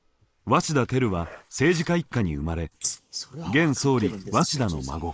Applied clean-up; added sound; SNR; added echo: neural mask model Resemble Enhance denoiser.